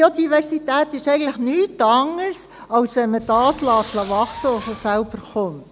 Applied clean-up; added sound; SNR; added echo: none; Fireworks; 12 dB; none.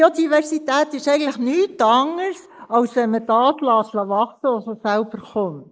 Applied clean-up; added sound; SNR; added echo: neural mask model Resemble Enhance denoiser.